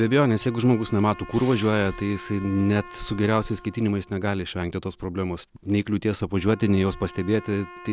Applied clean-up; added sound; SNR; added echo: none; Respiratory sounds + Wind instrument, woodwind instrument; 19 dB; none.